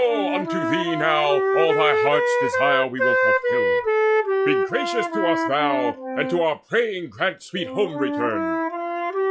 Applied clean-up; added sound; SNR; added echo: classical method log-MMSE.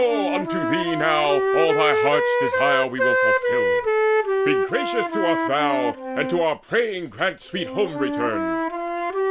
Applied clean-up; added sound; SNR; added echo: none; Wind instrument, woodwind instrument; -2 dB; none.